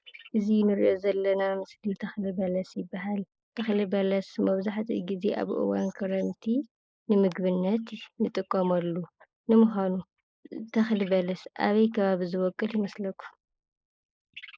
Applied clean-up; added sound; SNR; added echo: neural mask model Resemble Enhance denoiser.